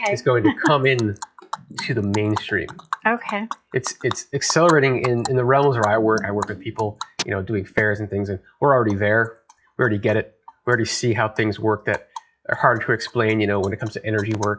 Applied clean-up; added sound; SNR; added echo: classical method log-MMSE.